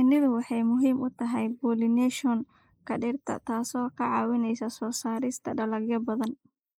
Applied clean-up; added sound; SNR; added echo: neural mask model Resemble Enhance denoiser.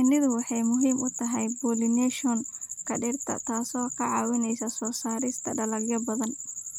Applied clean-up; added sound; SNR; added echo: none; none; none; none.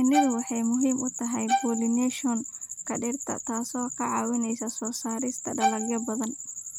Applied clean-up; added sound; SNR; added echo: none; Bowed string instrument; 4 dB; none.